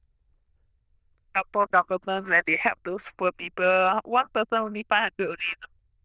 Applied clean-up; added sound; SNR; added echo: neural diffusion model UNIVERSE++.